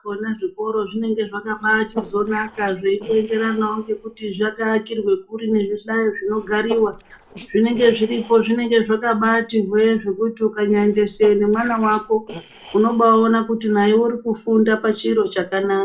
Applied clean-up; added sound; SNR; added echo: neural separator model SepFormer DNS4.